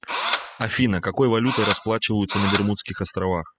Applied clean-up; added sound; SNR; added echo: classical method spectral subtraction.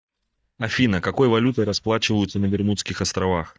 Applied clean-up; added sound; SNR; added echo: neural mask model DeepFilterNet 3.